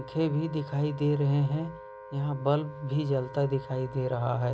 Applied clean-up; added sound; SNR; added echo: none; Wind instrument, woodwind instrument; 16 dB; none.